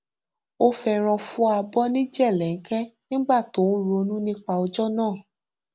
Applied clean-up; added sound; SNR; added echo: none; none; none; none.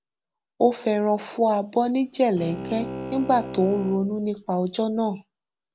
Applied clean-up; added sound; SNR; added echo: none; Bowed string instrument; 12 dB; none.